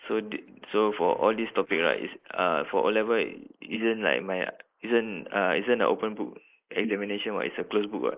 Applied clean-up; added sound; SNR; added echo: neural mask model Resemble Enhance denoiser.